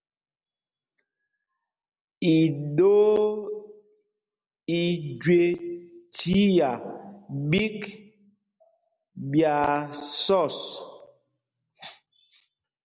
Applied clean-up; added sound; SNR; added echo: none; none; none; none.